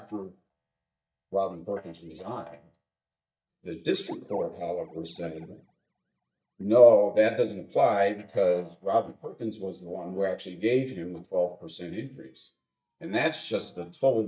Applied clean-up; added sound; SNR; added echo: neural mask model DeepFilterNet 3.